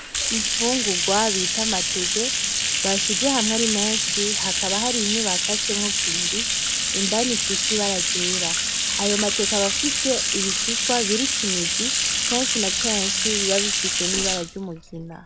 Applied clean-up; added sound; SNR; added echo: none; Bathtub (filling or washing); -5 dB; none.